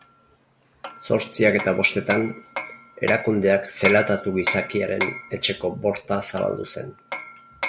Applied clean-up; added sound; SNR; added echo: none; Hammer; 9 dB; none.